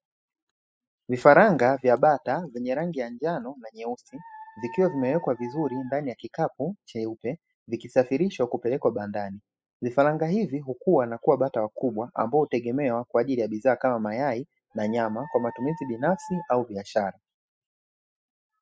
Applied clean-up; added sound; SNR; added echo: classical method spectral subtraction.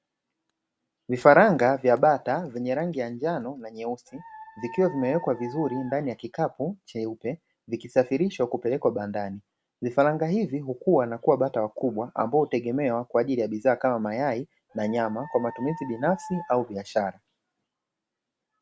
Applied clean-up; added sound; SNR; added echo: none; Dog; 16 dB; none.